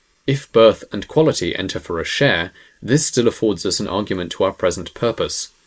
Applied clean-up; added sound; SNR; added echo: neural mask model Resemble Enhance denoiser.